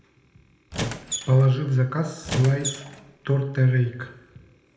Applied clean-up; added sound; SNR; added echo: none; Squeak; 8 dB; reverberation time 0.7 s.